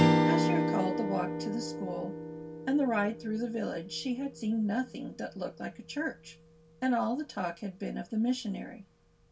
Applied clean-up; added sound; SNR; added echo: none; Strum; 0 dB; reverberation time 0.2 s.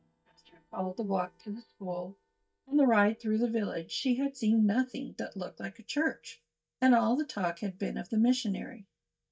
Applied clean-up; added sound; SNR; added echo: neural mask model DeepFilterNet 3.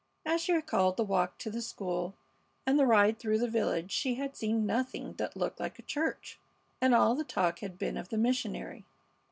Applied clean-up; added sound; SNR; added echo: none; none; none; none.